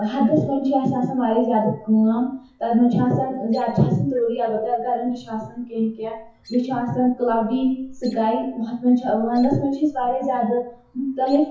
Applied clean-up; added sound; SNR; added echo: classical method WPE with log-MMSE.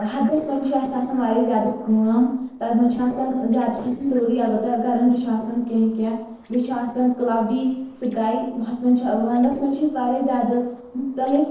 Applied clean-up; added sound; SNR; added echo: neural separator model SepFormer DNS4.